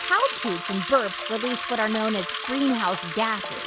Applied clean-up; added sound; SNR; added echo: none; Bicycle; 7 dB; none.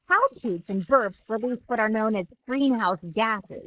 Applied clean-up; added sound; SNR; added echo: neural mask model Resemble Enhance denoiser.